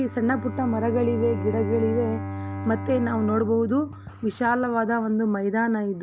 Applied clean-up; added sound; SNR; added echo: none; Bowed string instrument; 9 dB; none.